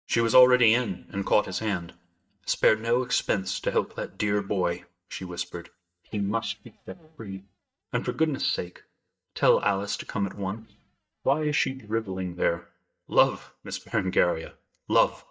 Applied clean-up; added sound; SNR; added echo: neural mask model DeepFilterNet 3.